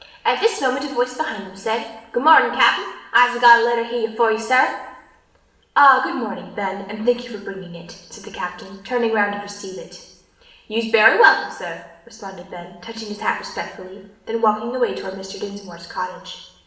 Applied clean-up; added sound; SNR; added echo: none; none; none; reverberation time 0.8 s.